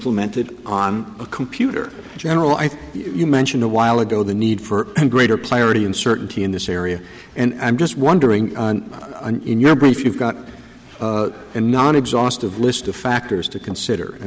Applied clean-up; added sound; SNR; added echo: none; none; none; none.